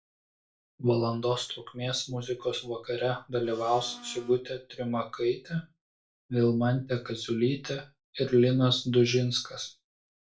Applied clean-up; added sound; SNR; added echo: none; Domestic sounds, home sounds; 18 dB; reverberation time 0.3 s.